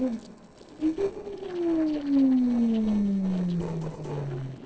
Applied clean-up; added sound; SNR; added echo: neural separator model SepFormer DNS4.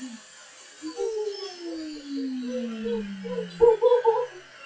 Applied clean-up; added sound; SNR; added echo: classical method WPE with log-MMSE.